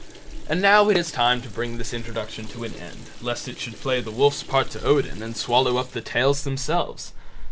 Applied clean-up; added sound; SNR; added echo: none; Sink (filling or washing) / Water tap, faucet; 7 dB; none.